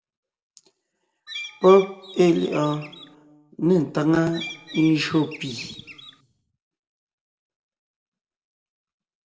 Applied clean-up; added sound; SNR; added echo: none; Bird; 14 dB; reverberation time 1.1 s.